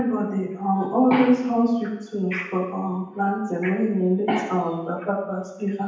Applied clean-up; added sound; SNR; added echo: none; none; none; reverberation time 0.9 s.